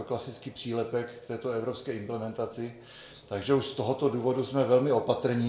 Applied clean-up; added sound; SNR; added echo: none; none; none; reverberation time 0.5 s.